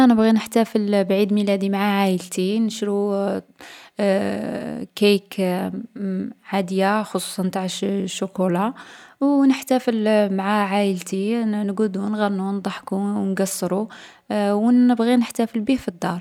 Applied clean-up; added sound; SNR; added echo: none; none; none; none.